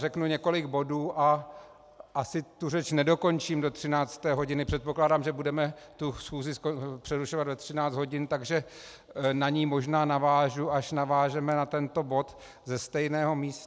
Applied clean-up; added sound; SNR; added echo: none; none; none; none.